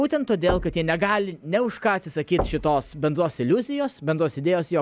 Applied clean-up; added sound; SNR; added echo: none; Knock / Wood / Percussion; 11 dB; none.